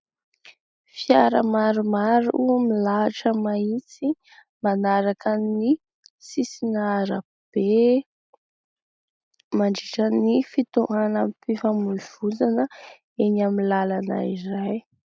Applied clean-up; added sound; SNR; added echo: none; none; none; none.